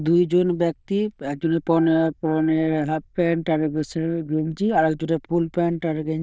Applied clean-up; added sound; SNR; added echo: neural diffusion model UNIVERSE++.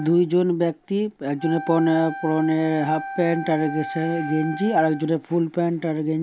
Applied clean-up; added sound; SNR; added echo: none; Wind instrument, woodwind instrument; 13 dB; none.